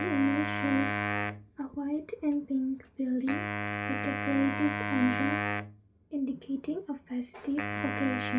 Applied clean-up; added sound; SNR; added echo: none; Wind instrument, woodwind instrument; 3 dB; reverberation time 0.2 s.